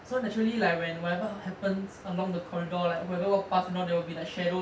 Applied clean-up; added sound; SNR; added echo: none; none; none; none.